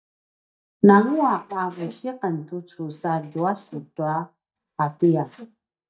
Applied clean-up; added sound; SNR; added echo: neural mask model DeepFilterNet 3.